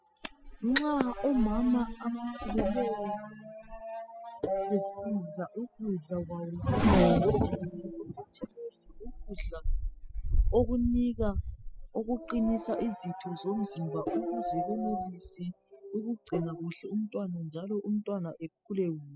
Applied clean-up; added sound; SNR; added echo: classical method spectral subtraction.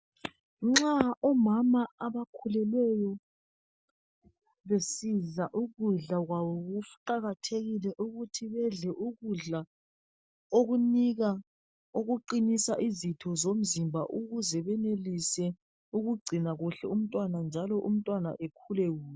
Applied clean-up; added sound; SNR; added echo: none; none; none; none.